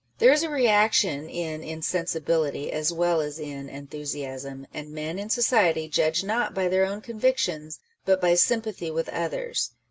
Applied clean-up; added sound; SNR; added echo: none; none; none; none.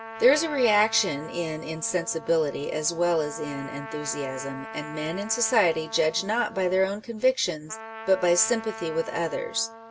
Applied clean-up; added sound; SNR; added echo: none; Trumpet; 14 dB; none.